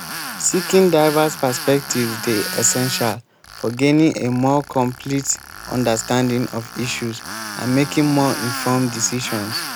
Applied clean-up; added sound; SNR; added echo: none; Tools; 11 dB; none.